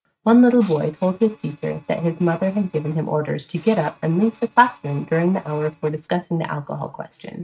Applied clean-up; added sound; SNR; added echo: neural mask model RNNoise.